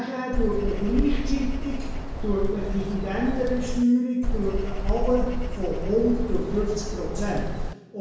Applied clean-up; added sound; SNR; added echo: none; Bird vocalization, bird call, bird song; 0 dB; reverberation time 0.9 s.